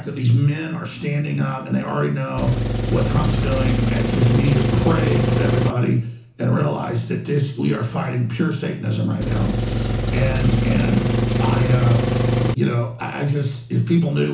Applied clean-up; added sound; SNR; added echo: none; Engine; -2 dB; reverberation time 0.7 s.